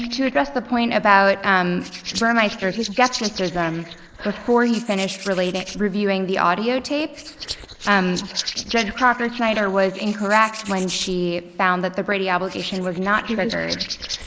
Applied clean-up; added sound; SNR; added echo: neural mask model Resemble Enhance denoiser.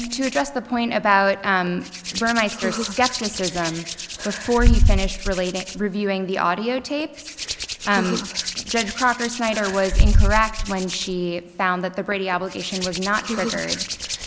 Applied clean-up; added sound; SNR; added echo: none; Hands; 1 dB; none.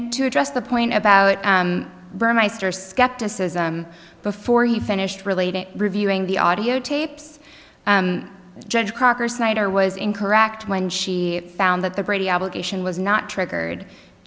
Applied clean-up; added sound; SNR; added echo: none; none; none; none.